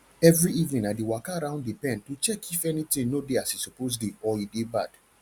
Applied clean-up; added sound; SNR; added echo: none; none; none; none.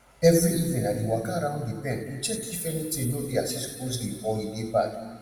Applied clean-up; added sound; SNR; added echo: none; none; none; reverberation time 1.9 s.